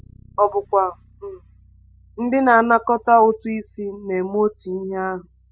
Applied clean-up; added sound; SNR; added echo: classical method spectral subtraction.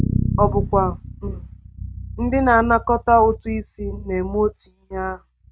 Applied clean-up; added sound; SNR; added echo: neural mask model RNNoise.